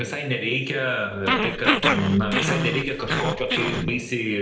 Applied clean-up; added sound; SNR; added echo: none; Growling; -1 dB; reverberation time 0.7 s.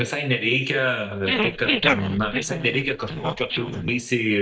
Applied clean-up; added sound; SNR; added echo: neural mask model DeepFilterNet 3.